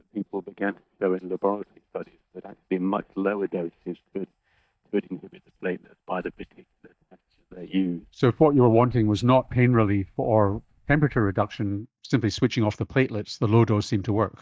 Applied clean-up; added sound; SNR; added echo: neural mask model DeepFilterNet 3.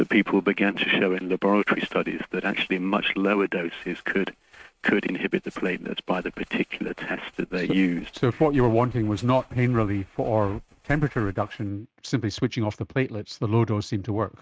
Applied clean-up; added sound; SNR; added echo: neural mask model RNNoise.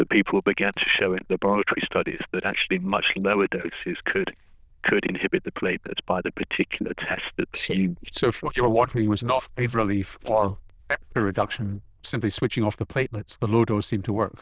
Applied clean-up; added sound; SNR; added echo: neural diffusion model UNIVERSE++.